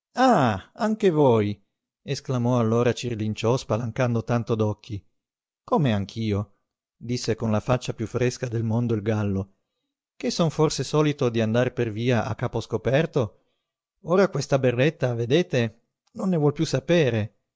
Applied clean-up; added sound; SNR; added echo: none; none; none; none.